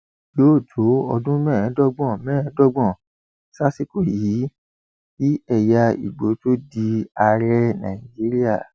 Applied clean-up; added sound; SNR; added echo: none; none; none; none.